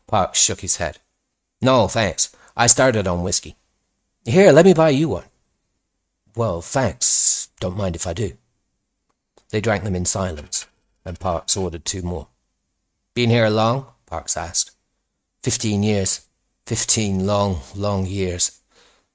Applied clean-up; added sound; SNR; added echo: neural mask model RNNoise.